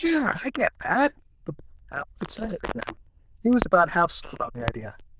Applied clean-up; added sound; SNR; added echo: neural diffusion model UNIVERSE++.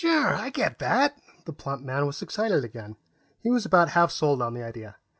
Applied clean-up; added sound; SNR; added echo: none; none; none; none.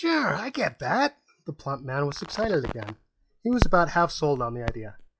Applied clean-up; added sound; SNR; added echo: classical method log-MMSE.